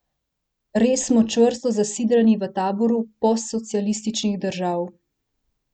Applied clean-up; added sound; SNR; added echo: none; none; none; none.